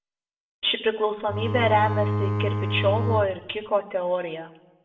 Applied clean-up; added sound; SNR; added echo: none; Bowed string instrument; 0 dB; reverberation time 0.6 s.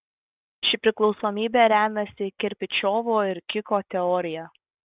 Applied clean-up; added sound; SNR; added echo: none; none; none; none.